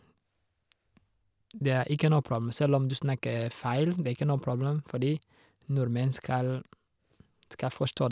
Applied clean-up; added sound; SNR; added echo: none; none; none; none.